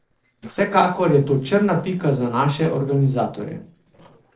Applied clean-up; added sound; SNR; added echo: neural separator model SepFormer DNS4.